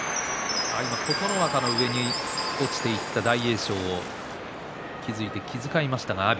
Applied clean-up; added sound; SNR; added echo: none; Chime + Splash, splatter; 8 dB; none.